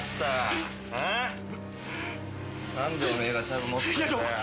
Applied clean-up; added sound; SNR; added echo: none; none; none; none.